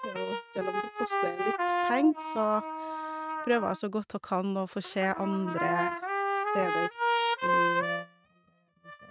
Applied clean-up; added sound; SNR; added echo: neural mask model RNNoise.